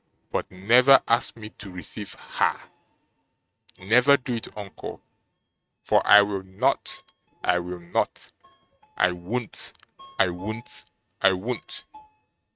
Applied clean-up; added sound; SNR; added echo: neural mask model RNNoise.